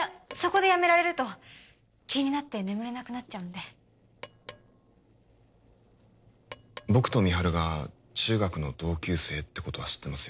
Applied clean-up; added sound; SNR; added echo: neural separator model SepFormer DNS4.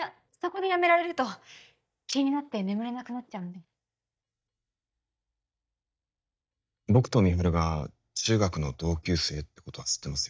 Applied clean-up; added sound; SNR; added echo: neural mask model DeepFilterNet 3.